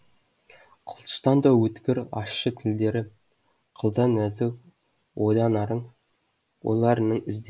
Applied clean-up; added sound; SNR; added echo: none; none; none; none.